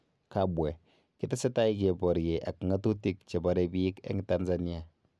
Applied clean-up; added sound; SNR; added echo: none; none; none; none.